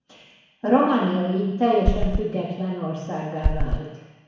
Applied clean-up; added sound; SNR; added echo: none; Run; -3 dB; reverberation time 1.1 s.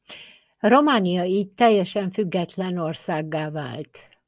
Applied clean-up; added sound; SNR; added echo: none; none; none; none.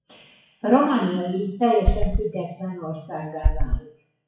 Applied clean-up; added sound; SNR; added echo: classical method WPE with log-MMSE.